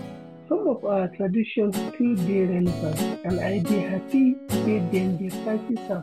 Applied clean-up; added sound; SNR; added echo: none; Guitar; 8 dB; none.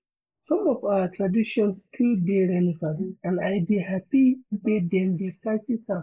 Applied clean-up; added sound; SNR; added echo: neural mask model Resemble Enhance denoiser.